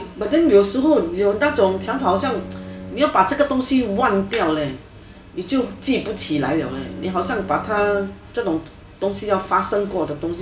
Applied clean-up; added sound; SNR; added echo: none; Bowed string instrument; 18 dB; reverberation time 0.5 s.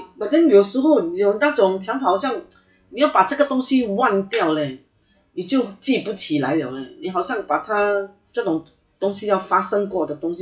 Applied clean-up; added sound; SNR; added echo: classical method WPE with log-MMSE.